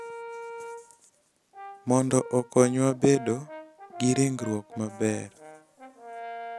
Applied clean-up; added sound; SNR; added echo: none; Brass instrument; 14 dB; none.